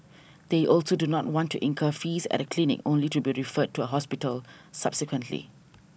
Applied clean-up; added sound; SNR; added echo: none; none; none; none.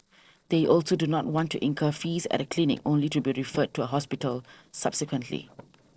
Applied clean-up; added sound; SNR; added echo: neural separator model SepFormer DNS4.